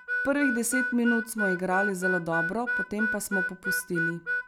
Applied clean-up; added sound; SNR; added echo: none; Harmonica; 1 dB; none.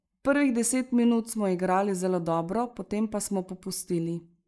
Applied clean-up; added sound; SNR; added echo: neural mask model Resemble Enhance denoiser.